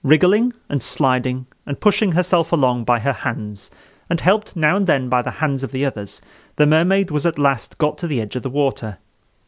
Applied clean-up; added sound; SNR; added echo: none; none; none; none.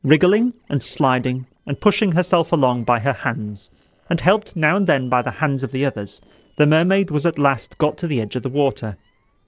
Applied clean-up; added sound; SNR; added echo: neural separator model SepFormer DNS4.